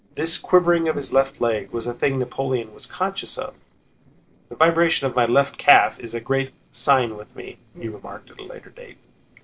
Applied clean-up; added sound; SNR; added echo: neural separator model SepFormer DNS4.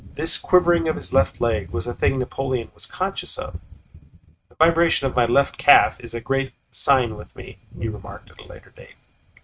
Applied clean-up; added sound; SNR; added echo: neural mask model RNNoise.